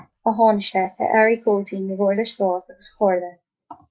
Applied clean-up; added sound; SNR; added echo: neural mask model Resemble Enhance denoiser.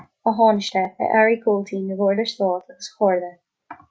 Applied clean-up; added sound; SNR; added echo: none; none; none; none.